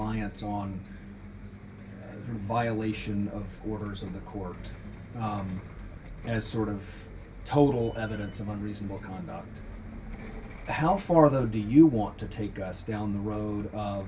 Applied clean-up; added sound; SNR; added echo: none; Bus; 13 dB; reverberation time 0.2 s.